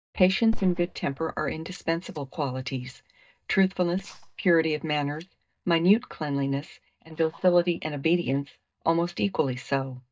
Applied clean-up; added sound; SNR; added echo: neural mask model DeepFilterNet 3.